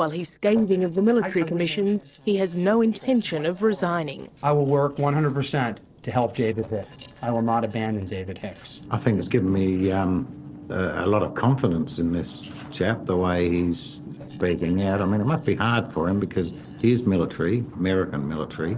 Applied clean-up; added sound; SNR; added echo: neural separator model SepFormer DNS4.